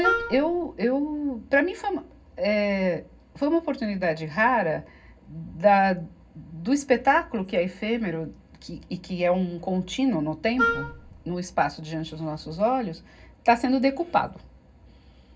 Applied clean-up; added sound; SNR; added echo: none; Wind instrument, woodwind instrument; 2 dB; reverberation time 0.4 s.